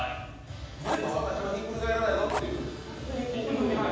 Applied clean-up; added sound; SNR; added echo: none; Fire; 12 dB; reverberation time 1.2 s.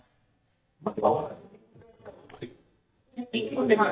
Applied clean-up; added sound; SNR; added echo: neural mask model DeepFilterNet 3.